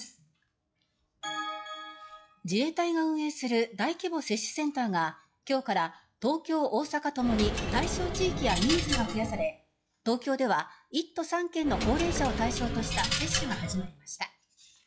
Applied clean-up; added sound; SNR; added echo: classical method log-MMSE.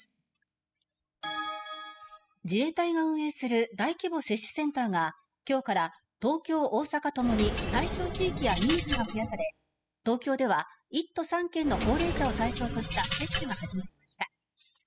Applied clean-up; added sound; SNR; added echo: classical method spectral subtraction.